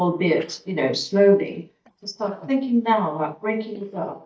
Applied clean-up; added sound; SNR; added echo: neural mask model DeepFilterNet 3.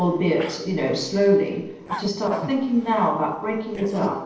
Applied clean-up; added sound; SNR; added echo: neural separator model SepFormer DNS4.